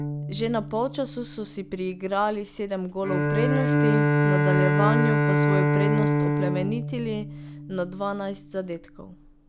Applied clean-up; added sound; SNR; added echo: none; Bowed string instrument; -4 dB; none.